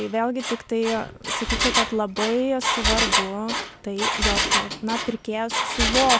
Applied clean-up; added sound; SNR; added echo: none; Engine; -1 dB; none.